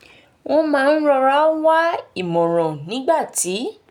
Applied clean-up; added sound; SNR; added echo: none; none; none; none.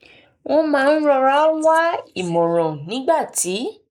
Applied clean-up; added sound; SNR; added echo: neural mask model Resemble Enhance denoiser.